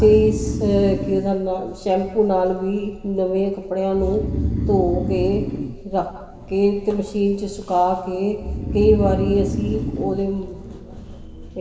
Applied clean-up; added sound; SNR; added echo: none; Breathing; 6 dB; reverberation time 2.3 s.